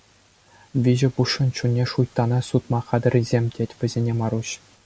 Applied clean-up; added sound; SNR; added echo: none; none; none; none.